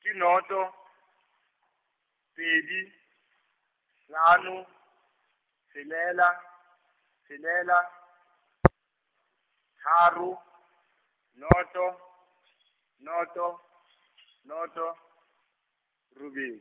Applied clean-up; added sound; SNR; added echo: none; Tap; 1 dB; none.